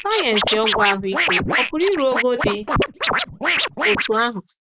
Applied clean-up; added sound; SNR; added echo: neural mask model Resemble Enhance denoiser.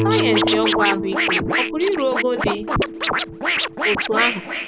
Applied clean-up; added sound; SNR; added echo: none; Scratching (performance technique) + Guitar; -3 dB; none.